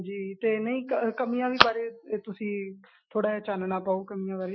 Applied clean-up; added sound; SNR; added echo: classical method Wiener filter.